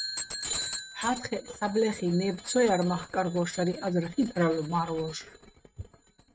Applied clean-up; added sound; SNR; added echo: neural mask model RNNoise.